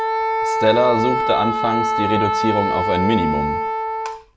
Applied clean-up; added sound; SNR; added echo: none; Wind instrument, woodwind instrument; -1 dB; none.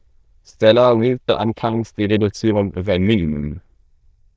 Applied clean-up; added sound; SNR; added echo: neural diffusion model UNIVERSE++.